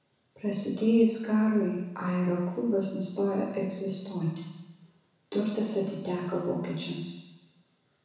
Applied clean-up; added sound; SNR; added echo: none; none; none; reverberation time 1.0 s.